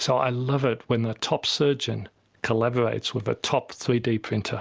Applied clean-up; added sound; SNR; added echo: none; none; none; none.